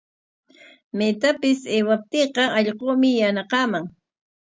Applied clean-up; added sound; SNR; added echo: none; none; none; none.